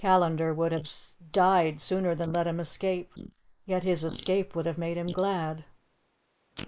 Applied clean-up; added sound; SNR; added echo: neural mask model Resemble Enhance denoiser.